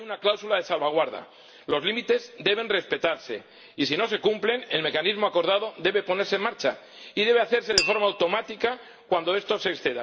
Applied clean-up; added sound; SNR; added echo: none; Tap; 6 dB; reverberation time 0.5 s.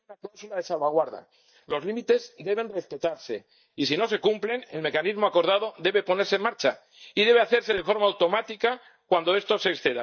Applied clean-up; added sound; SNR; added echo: neural mask model DeepFilterNet 3.